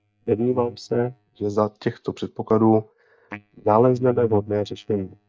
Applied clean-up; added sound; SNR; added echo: neural mask model DeepFilterNet 3.